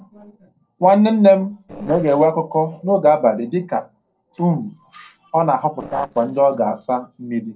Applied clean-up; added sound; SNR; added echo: neural separator model SepFormer DNS4.